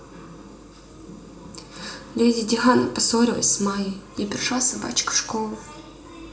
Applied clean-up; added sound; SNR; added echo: none; none; none; reverberation time 0.4 s.